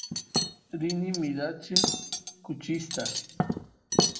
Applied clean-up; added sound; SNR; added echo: none; Cutlery, silverware; -4 dB; reverberation time 0.7 s.